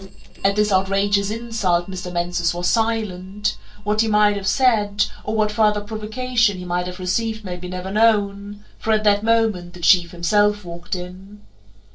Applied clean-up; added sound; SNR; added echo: neural separator model SepFormer DNS4.